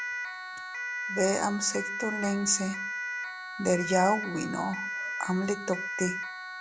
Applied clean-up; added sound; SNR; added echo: none; Siren; 5 dB; none.